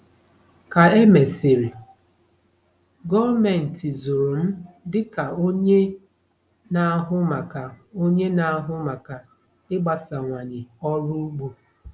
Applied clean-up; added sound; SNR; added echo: none; none; none; none.